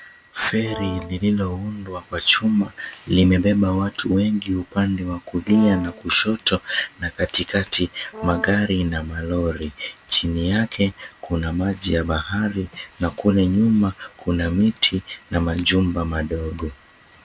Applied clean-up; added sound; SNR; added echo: none; Brass instrument; 14 dB; none.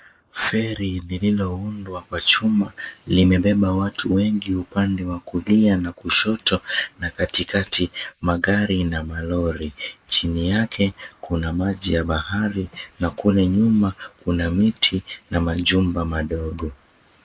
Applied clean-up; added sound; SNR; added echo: neural mask model Resemble Enhance denoiser.